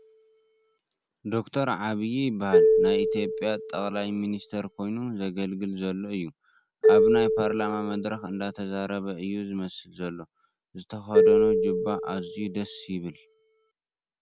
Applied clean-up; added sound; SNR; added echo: none; Marimba, xylophone; -4 dB; none.